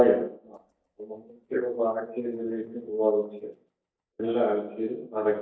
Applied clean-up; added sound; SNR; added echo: neural mask model DeepFilterNet 3.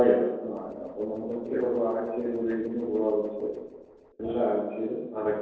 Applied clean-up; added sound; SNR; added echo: neural separator model SepFormer DNS4.